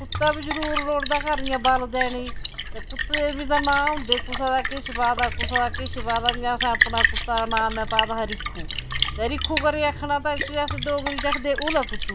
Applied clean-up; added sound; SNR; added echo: none; Splash, splatter; 2 dB; none.